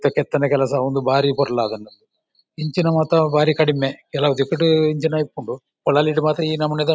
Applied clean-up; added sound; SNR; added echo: none; none; none; none.